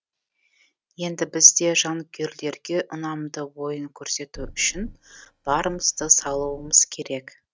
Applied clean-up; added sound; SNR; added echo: neural mask model RNNoise.